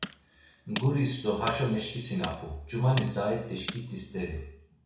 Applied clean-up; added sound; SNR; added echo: none; Tools; 12 dB; reverberation time 0.6 s.